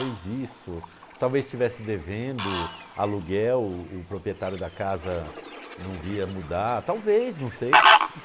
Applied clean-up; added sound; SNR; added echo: none; Fowl; -1 dB; none.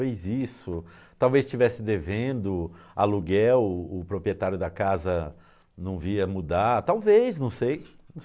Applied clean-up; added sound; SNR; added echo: none; none; none; none.